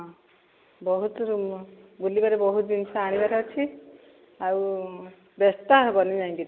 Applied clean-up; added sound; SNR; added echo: none; none; none; none.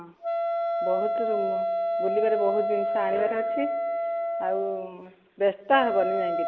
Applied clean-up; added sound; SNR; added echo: none; Wind instrument, woodwind instrument; -1 dB; none.